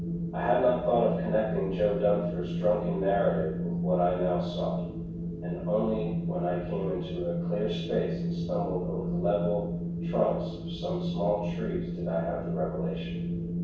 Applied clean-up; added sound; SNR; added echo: none; Wind; 2 dB; reverberation time 0.7 s.